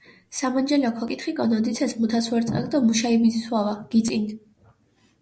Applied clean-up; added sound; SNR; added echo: none; none; none; none.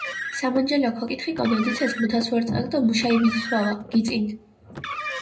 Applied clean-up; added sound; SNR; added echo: none; Car; 10 dB; reverberation time 0.2 s.